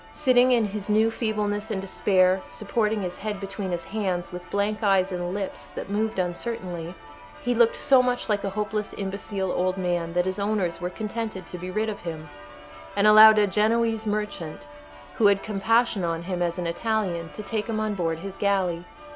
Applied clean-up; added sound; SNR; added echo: none; Church bell; 18 dB; none.